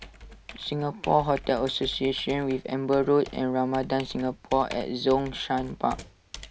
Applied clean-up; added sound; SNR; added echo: none; Computer keyboard; 17 dB; none.